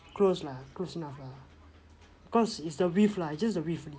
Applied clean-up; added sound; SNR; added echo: none; none; none; none.